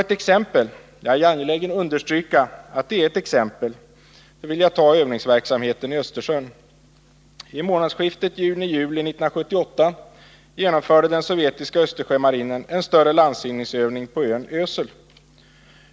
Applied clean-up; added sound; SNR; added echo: none; none; none; none.